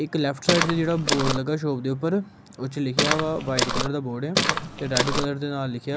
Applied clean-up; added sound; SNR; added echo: none; Walk, footsteps; -2 dB; none.